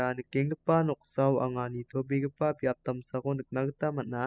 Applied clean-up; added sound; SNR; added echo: classical method spectral subtraction.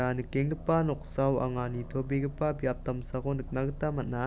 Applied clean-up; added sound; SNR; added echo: none; Aircraft; 12 dB; none.